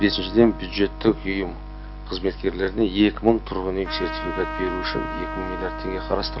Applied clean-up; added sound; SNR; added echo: none; Trumpet; 11 dB; none.